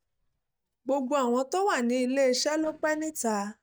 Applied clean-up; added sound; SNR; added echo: neural mask model DeepFilterNet 3.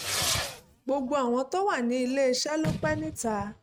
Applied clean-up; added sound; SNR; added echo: neural mask model RNNoise.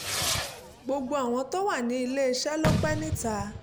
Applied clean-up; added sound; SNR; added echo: none; Fireworks; 3 dB; none.